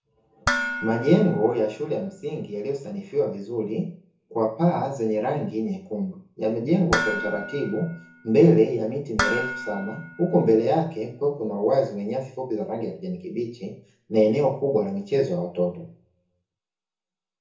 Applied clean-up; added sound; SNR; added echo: none; Dishes, pots, and pans; 7 dB; reverberation time 0.6 s.